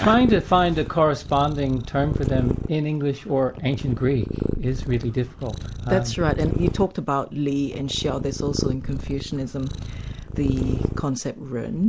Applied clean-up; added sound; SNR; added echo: none; Purr; 6 dB; none.